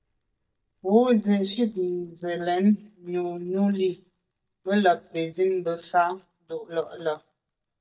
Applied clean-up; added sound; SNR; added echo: neural mask model DeepFilterNet 3.